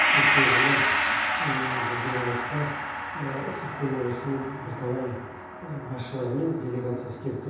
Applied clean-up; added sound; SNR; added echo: none; Gong; -4 dB; reverberation time 0.9 s.